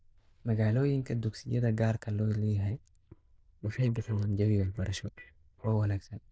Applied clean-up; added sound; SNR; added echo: neural diffusion model UNIVERSE++.